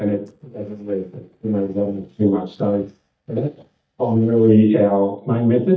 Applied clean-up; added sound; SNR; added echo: neural mask model DeepFilterNet 3.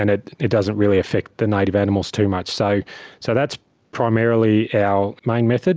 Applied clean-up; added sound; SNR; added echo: none; none; none; none.